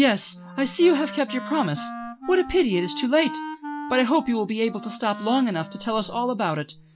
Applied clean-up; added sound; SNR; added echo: none; Wind instrument, woodwind instrument; 13 dB; none.